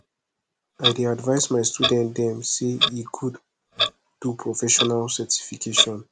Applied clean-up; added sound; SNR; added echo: none; Clock; 3 dB; none.